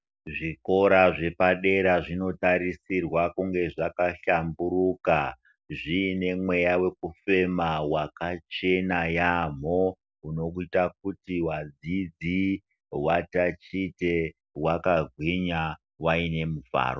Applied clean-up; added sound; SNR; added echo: none; none; none; none.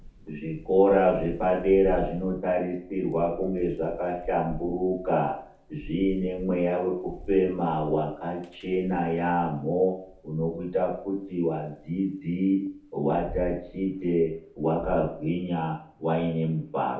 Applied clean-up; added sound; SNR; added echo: none; Thunder / Rain; 17 dB; reverberation time 0.5 s.